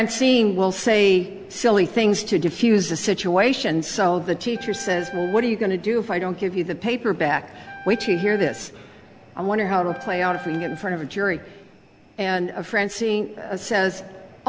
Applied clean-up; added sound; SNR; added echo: none; Wind instrument, woodwind instrument; 18 dB; none.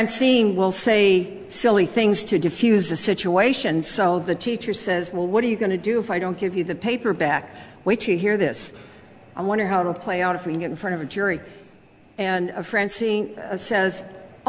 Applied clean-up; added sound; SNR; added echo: none; none; none; none.